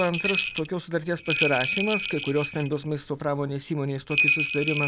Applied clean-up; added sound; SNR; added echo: none; Bell; 2 dB; none.